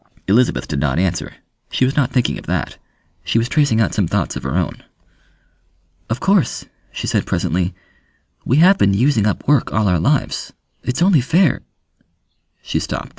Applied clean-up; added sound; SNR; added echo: none; none; none; none.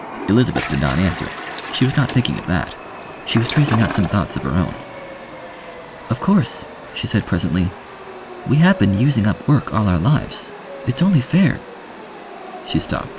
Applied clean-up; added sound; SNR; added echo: none; Chatter / Subway, metro, underground + Toilet flush; 12 dB; none.